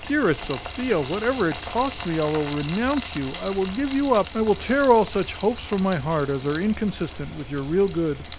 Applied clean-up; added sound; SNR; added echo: none; Frying (food); 13 dB; none.